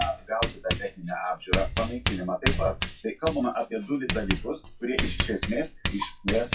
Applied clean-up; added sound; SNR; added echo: classical method WPE with log-MMSE.